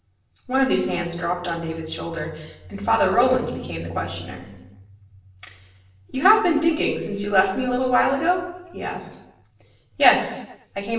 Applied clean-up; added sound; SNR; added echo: none; none; none; reverberation time 0.7 s.